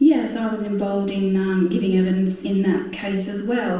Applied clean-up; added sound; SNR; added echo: none; none; none; reverberation time 0.8 s.